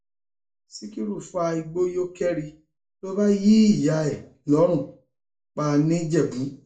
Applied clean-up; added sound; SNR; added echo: none; none; none; reverberation time 0.3 s.